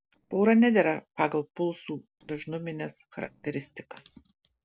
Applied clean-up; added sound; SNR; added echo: neural separator model SepFormer DNS4.